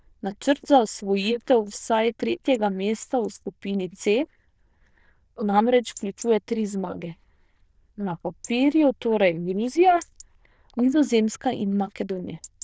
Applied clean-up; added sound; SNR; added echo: neural diffusion model UNIVERSE++.